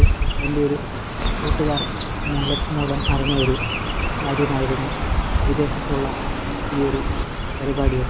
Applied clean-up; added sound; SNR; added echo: none; Chirp, tweet; -3 dB; none.